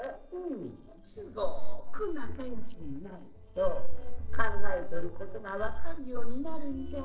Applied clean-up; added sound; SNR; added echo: neural separator model SepFormer DNS4.